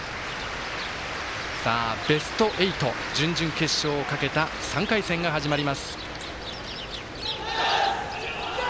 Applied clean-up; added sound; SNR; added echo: none; Chirp, tweet; 13 dB; none.